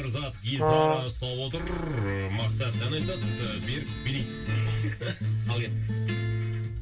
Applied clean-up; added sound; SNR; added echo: none; Brass instrument; -4 dB; reverberation time 0.1 s.